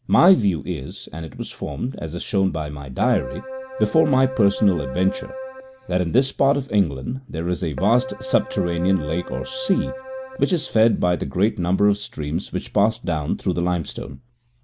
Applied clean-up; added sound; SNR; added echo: none; Keyboard (musical); 12 dB; none.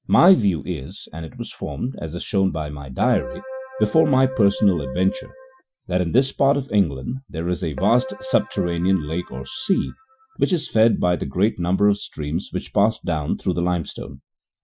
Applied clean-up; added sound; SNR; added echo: classical method Wiener filter.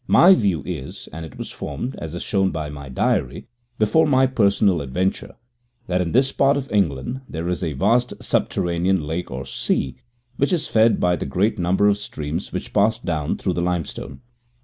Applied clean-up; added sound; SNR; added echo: none; none; none; none.